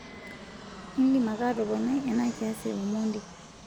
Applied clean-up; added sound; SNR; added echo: none; Fixed-wing aircraft, airplane; 14 dB; none.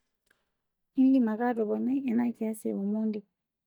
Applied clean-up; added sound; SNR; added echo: neural mask model DeepFilterNet 3.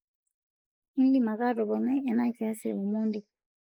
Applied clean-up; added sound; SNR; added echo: neural mask model Resemble Enhance denoiser.